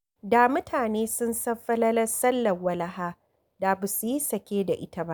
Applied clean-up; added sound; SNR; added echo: none; none; none; none.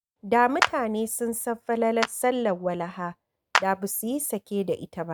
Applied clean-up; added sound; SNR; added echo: neural mask model RNNoise.